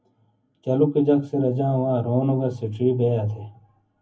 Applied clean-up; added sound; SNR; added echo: none; none; none; reverberation time 0.3 s.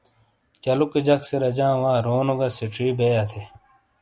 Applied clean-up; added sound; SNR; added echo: none; none; none; none.